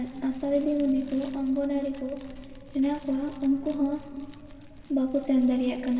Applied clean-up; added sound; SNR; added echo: none; Fire; 19 dB; reverberation time 2.5 s.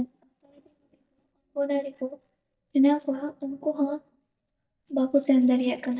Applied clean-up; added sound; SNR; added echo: neural mask model DeepFilterNet 3.